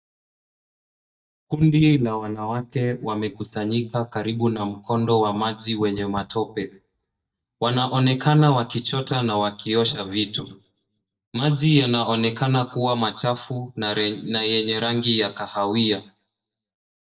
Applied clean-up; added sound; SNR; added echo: neural mask model DeepFilterNet 3.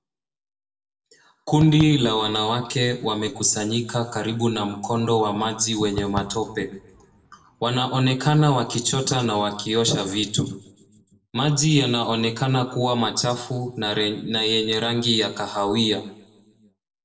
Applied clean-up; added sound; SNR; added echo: none; Fireworks; 15 dB; reverberation time 0.5 s.